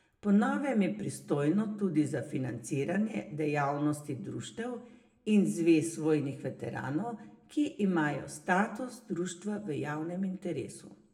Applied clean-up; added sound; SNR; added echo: none; none; none; reverberation time 0.5 s.